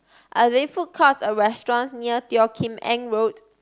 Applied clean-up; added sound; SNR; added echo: none; none; none; none.